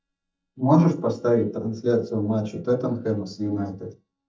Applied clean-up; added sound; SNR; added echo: neural mask model DeepFilterNet 3.